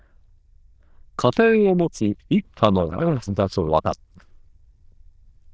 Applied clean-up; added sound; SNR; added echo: neural diffusion model UNIVERSE++.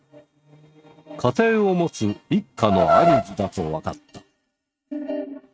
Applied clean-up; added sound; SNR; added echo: neural mask model RNNoise.